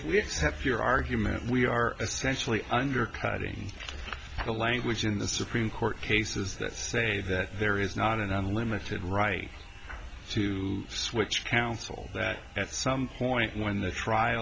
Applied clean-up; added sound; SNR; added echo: none; Wind; 18 dB; none.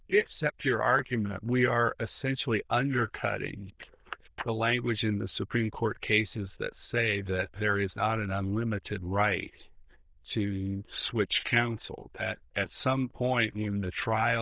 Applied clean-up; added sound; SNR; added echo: neural diffusion model UNIVERSE++.